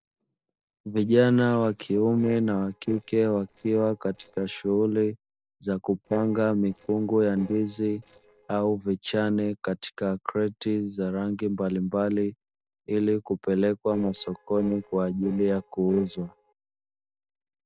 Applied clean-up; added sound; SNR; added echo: neural separator model SepFormer DNS4.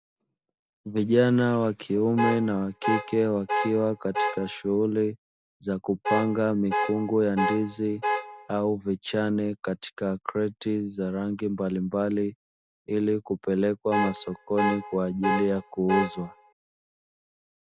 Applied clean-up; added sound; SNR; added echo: none; Alarm / Car; 3 dB; none.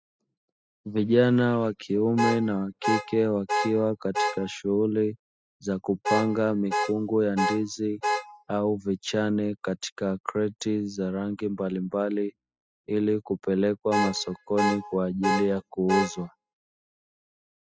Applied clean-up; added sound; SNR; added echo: classical method spectral subtraction.